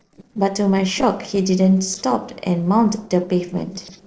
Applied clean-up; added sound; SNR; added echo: neural separator model SepFormer DNS4.